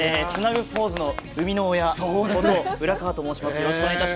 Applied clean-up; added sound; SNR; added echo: none; none; none; none.